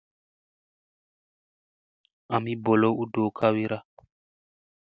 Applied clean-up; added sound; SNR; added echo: none; none; none; none.